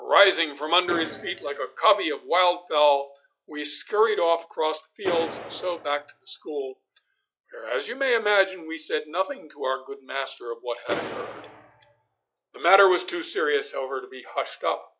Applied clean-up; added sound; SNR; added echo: classical method log-MMSE.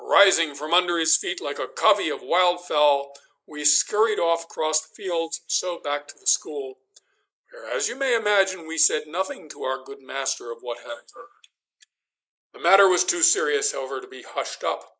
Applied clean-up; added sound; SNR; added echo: neural mask model Resemble Enhance denoiser.